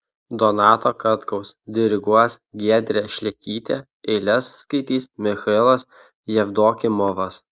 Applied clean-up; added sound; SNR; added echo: none; none; none; none.